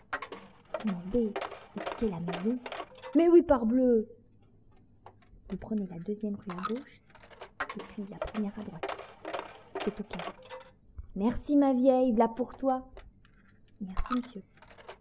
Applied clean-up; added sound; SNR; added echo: none; Coin (dropping); 13 dB; none.